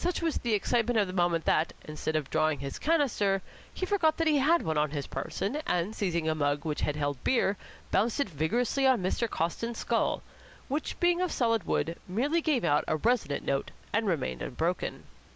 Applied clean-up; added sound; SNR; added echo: none; none; none; none.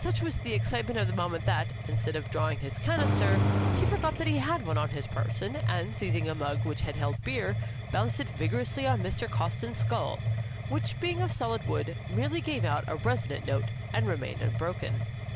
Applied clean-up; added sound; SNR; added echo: none; Engine + Mechanisms; -3 dB; none.